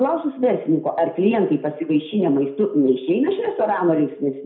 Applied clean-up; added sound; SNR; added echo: none; none; none; reverberation time 0.5 s.